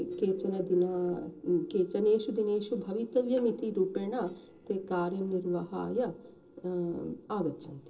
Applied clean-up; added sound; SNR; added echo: neural separator model SepFormer DNS4.